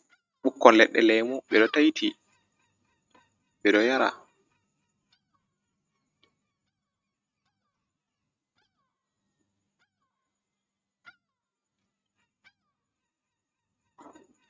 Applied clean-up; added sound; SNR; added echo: neural mask model RNNoise.